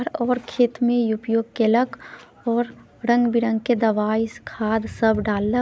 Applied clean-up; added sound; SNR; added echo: none; none; none; none.